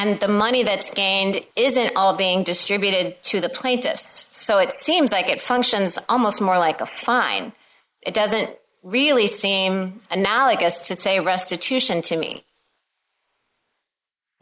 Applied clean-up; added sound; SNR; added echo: neural mask model Resemble Enhance denoiser.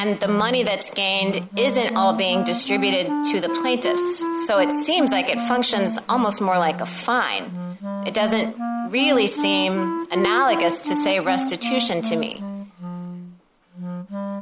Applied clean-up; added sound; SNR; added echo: none; Wind instrument, woodwind instrument; 4 dB; none.